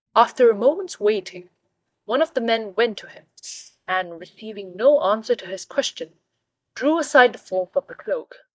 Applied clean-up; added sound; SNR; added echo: neural mask model DeepFilterNet 3.